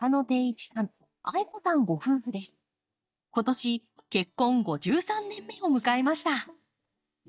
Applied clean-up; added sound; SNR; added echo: neural mask model DeepFilterNet 3.